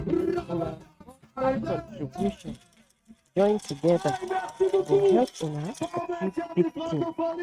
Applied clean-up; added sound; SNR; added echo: neural mask model RNNoise.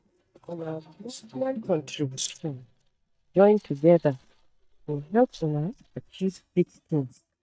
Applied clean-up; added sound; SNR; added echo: neural mask model DeepFilterNet 3.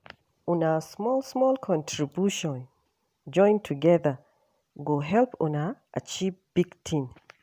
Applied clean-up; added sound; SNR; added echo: none; none; none; none.